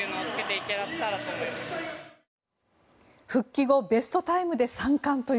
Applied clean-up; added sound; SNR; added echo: none; none; none; none.